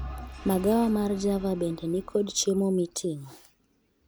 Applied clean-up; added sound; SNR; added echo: none; Engine / Vehicle; 16 dB; none.